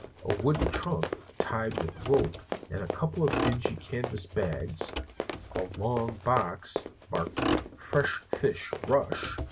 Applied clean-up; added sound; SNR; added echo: none; Motor vehicle (road) + Run; 4 dB; none.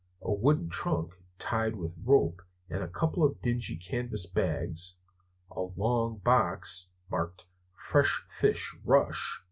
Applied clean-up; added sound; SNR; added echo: none; none; none; none.